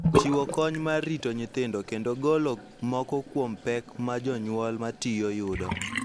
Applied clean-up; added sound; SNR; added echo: none; Bathtub (filling or washing) / Sink (filling or washing); 5 dB; none.